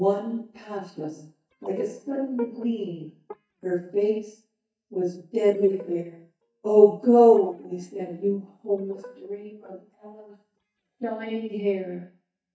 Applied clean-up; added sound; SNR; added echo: neural mask model DeepFilterNet 3.